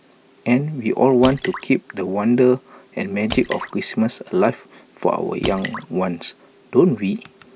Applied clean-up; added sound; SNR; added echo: none; Drip / Splash, splatter; 16 dB; none.